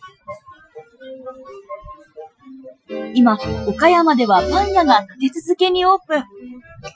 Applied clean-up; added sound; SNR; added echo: classical method Wiener filter.